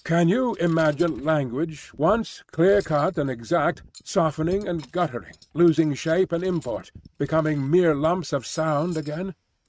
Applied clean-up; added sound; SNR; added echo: neural mask model RNNoise.